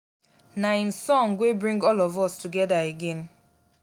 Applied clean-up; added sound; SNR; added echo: none; none; none; none.